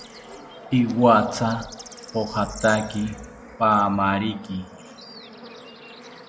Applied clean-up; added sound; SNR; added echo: none; Bird / Insect / Frog; 18 dB; none.